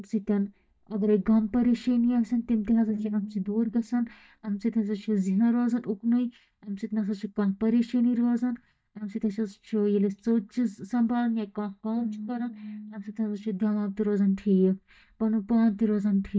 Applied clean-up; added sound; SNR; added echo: neural mask model DeepFilterNet 3.